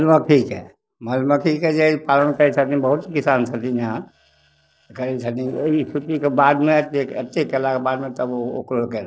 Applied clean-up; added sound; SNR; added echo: neural separator model SepFormer DNS4.